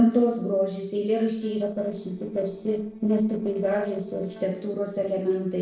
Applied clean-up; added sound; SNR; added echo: neural separator model SepFormer DNS4.